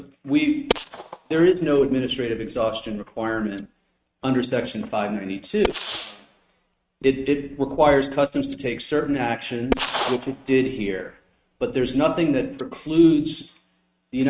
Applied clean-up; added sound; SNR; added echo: neural mask model RNNoise.